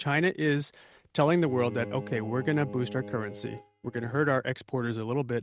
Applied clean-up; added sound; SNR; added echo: neural mask model RNNoise.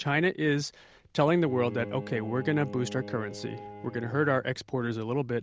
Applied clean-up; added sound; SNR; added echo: none; Bowed string instrument; 15 dB; none.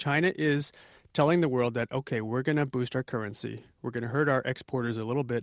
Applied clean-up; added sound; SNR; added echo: none; none; none; none.